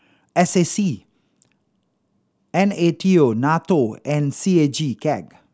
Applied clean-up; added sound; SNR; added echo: none; none; none; none.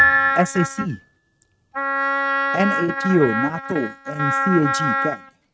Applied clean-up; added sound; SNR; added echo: neural mask model RNNoise.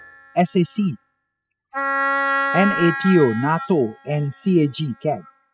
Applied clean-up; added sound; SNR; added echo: classical method spectral subtraction.